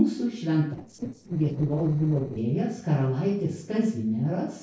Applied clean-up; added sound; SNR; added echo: neural separator model SepFormer DNS4.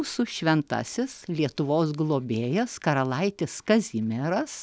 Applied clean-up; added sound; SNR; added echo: none; none; none; none.